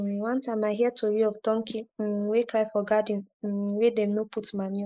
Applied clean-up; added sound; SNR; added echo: neural mask model Resemble Enhance denoiser.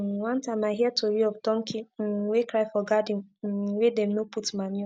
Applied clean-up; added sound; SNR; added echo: none; none; none; none.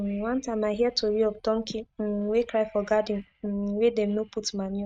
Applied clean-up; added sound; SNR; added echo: neural mask model RNNoise.